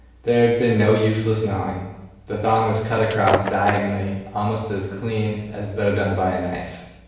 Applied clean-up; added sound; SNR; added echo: none; Shatter; 5 dB; reverberation time 0.9 s.